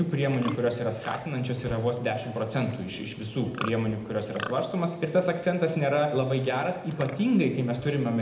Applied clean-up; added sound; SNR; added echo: none; Livestock, farm animals, working animals; 16 dB; reverberation time 0.7 s.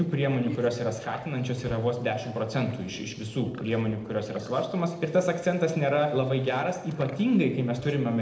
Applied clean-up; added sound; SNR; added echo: neural separator model SepFormer DNS4.